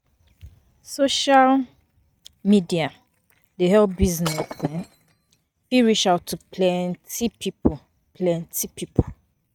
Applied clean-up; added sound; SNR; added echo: neural mask model RNNoise.